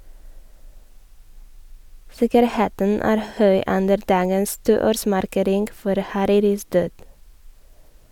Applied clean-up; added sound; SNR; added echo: none; none; none; none.